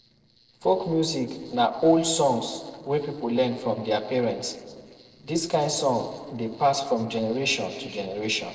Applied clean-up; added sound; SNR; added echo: neural separator model SepFormer DNS4.